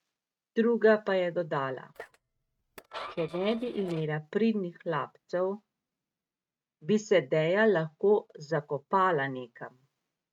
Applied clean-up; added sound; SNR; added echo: neural mask model RNNoise.